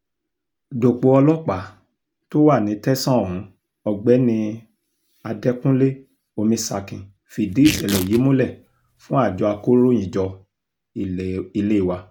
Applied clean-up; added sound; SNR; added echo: none; Tearing; 11 dB; none.